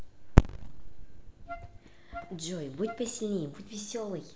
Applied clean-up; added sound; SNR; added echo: none; Wind instrument, woodwind instrument; 17 dB; reverberation time 1.4 s.